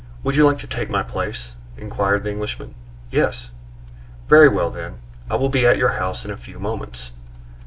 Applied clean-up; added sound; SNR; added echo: none; none; none; none.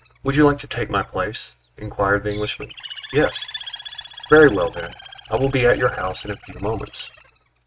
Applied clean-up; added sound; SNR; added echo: neural mask model RNNoise.